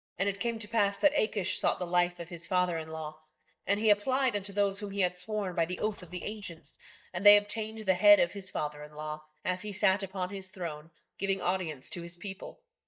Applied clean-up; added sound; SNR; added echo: neural mask model DeepFilterNet 3.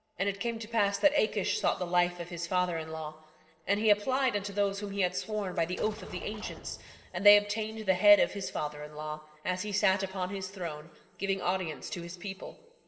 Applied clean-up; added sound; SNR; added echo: none; Explosion; 18 dB; reverberation time 2.6 s.